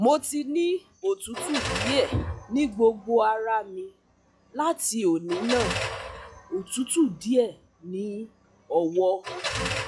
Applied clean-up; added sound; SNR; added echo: classical method log-MMSE.